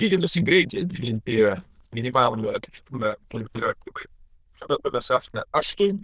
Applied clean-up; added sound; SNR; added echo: neural diffusion model UNIVERSE++.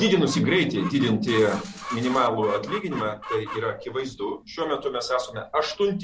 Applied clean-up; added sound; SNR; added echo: none; Mechanisms + Chicken, rooster; 14 dB; none.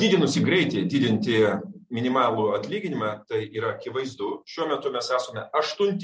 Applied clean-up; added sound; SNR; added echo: none; none; none; none.